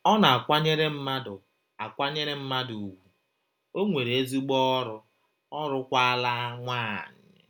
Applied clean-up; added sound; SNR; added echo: none; none; none; none.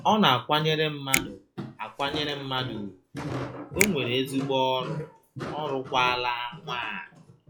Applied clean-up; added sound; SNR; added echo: classical method log-MMSE.